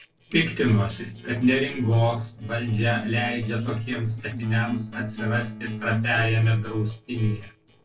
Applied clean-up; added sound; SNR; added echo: neural separator model SepFormer DNS4.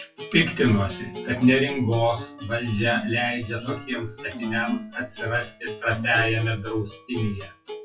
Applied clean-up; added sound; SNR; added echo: classical method WPE with log-MMSE.